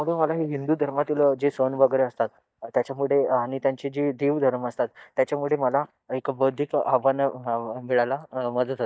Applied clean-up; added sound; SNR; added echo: neural mask model DeepFilterNet 3.